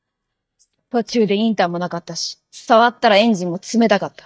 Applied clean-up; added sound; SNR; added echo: neural mask model DeepFilterNet 3.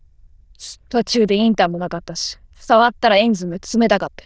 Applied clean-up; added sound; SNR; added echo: neural diffusion model UNIVERSE++.